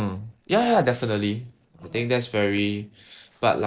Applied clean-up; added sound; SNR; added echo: neural separator model SepFormer DNS4.